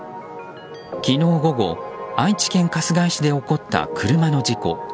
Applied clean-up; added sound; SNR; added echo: none; none; none; none.